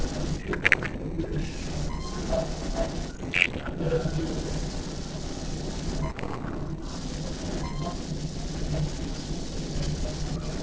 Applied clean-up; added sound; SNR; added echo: neural separator model SepFormer DNS4.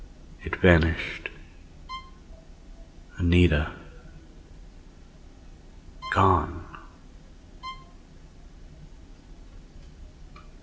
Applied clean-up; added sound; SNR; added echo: none; Bowed string instrument; 17 dB; none.